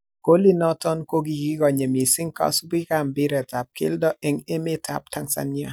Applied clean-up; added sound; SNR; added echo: none; none; none; none.